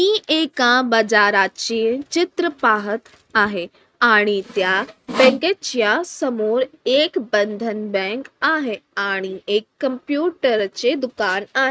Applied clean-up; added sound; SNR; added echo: neural mask model RNNoise.